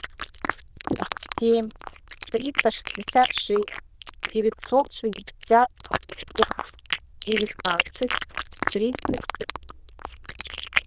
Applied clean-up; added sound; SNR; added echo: neural diffusion model UNIVERSE++.